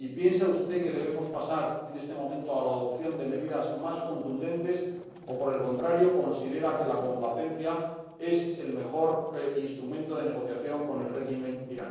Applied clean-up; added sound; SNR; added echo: neural separator model SepFormer DNS4.